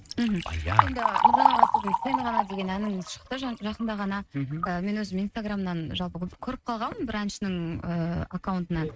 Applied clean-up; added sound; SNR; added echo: neural mask model RNNoise.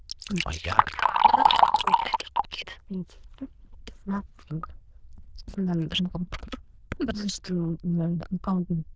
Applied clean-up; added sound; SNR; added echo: neural diffusion model UNIVERSE++.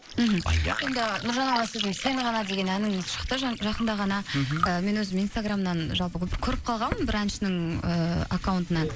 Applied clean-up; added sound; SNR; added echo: neural mask model Resemble Enhance denoiser.